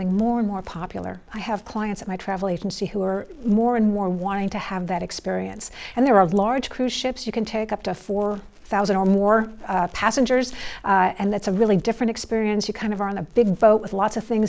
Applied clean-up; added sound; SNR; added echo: none; none; none; none.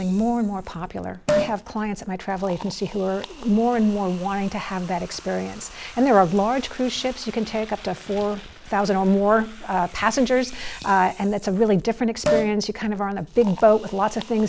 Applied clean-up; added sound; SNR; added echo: none; Liquid; 12 dB; none.